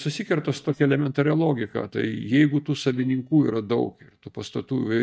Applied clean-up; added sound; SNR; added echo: neural mask model DeepFilterNet 3.